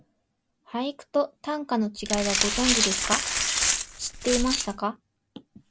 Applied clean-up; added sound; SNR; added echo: none; Glass; -3 dB; none.